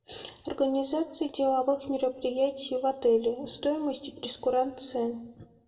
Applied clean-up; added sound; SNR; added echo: none; none; none; reverberation time 0.7 s.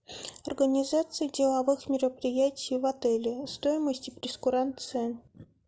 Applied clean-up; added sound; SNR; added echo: none; none; none; none.